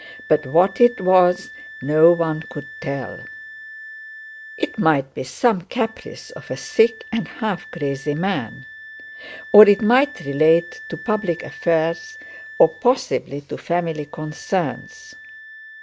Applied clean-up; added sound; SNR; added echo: none; Wind instrument, woodwind instrument; 18 dB; none.